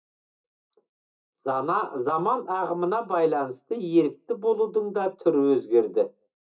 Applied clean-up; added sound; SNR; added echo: none; none; none; reverberation time 0.2 s.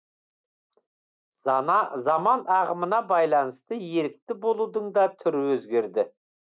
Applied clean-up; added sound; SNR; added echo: none; none; none; none.